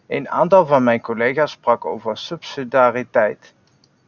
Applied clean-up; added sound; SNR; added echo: none; none; none; none.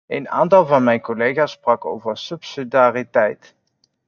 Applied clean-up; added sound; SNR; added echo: neural mask model DeepFilterNet 3.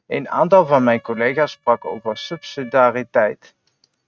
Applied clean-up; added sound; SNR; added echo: neural mask model RNNoise.